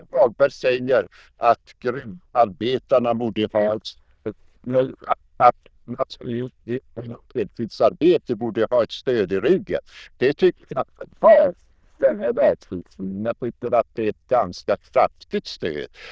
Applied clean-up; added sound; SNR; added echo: neural diffusion model UNIVERSE++.